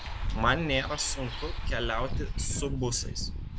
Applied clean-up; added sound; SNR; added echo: none; Bus; 1 dB; none.